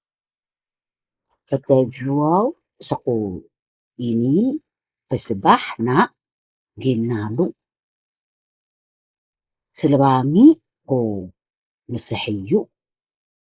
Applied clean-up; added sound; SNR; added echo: neural mask model Resemble Enhance denoiser.